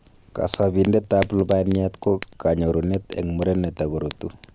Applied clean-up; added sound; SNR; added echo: none; Fire; 14 dB; none.